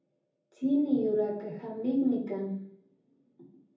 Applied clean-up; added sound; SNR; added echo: none; none; none; reverberation time 0.7 s.